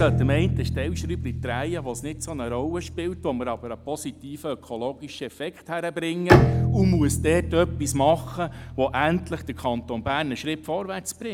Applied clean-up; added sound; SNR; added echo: none; Bowed string instrument; 1 dB; none.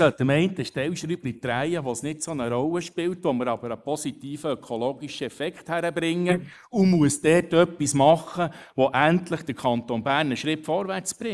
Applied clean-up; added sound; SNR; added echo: neural mask model Resemble Enhance denoiser.